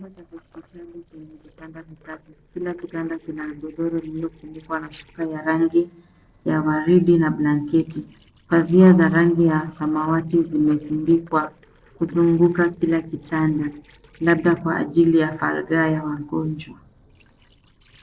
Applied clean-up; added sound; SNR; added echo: neural separator model SepFormer DNS4.